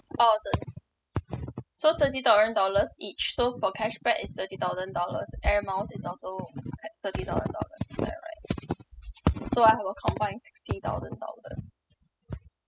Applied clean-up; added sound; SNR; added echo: classical method spectral subtraction.